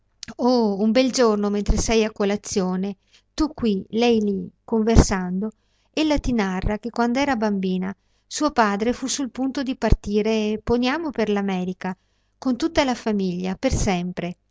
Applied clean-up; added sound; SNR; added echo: none; none; none; none.